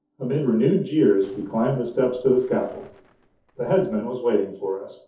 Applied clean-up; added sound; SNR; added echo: neural separator model SepFormer DNS4.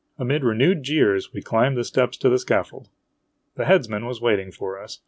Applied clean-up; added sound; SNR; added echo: none; none; none; none.